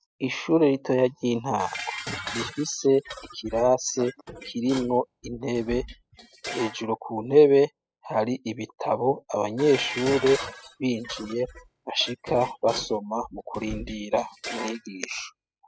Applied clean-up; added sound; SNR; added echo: classical method spectral subtraction.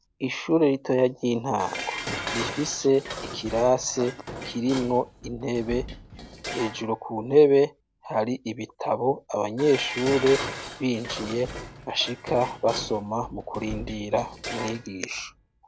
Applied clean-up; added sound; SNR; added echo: none; Dishes, pots, and pans; 11 dB; none.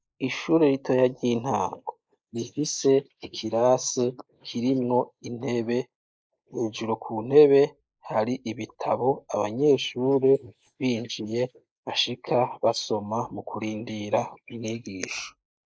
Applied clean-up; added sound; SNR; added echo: neural mask model Resemble Enhance denoiser.